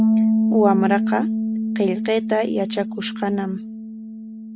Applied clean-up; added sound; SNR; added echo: none; Bass guitar; -2 dB; none.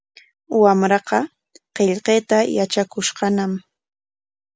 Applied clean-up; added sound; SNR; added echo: none; none; none; none.